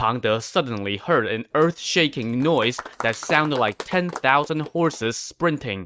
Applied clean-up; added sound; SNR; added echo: neural mask model RNNoise.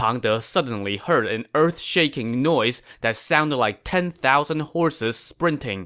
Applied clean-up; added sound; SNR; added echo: none; none; none; none.